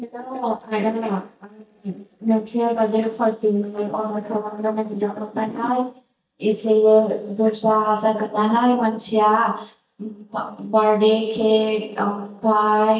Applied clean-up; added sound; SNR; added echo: neural mask model DeepFilterNet 3.